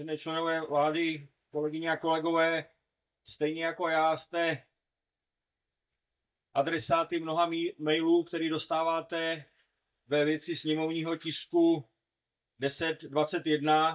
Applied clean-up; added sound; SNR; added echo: neural mask model DeepFilterNet 3.